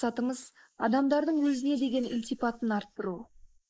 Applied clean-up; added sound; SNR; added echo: neural mask model Resemble Enhance denoiser.